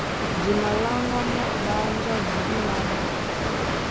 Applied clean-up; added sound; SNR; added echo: none; Water; -4 dB; none.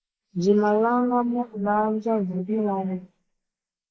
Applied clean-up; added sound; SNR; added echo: neural mask model Resemble Enhance denoiser.